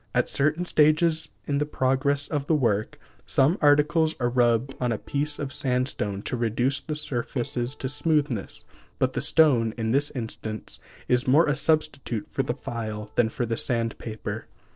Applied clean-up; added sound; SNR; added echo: neural separator model SepFormer DNS4.